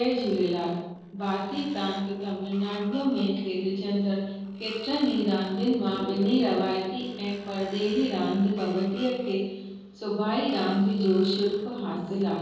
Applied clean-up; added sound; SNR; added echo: neural separator model SepFormer DNS4.